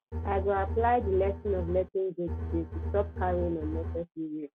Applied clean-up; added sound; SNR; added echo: none; Bowed string instrument; 4 dB; none.